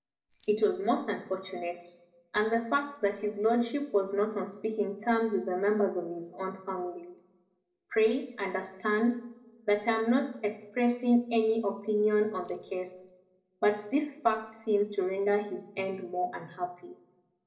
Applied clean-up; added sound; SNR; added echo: neural separator model SepFormer DNS4.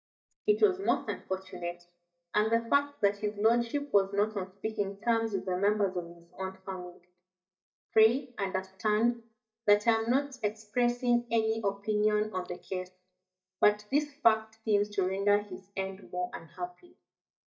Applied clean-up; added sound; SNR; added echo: neural mask model DeepFilterNet 3.